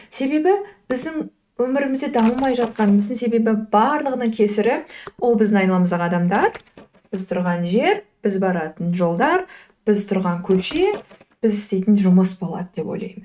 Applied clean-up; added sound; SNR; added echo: neural mask model RNNoise.